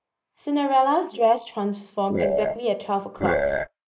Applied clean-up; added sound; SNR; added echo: neural mask model Resemble Enhance denoiser.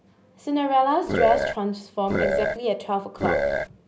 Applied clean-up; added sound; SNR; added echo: none; Burping, eructation; -1 dB; none.